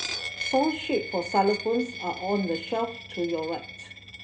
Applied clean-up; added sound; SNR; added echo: none; Coin (dropping); 8 dB; reverberation time 0.2 s.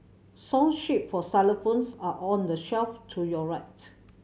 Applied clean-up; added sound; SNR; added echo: none; none; none; none.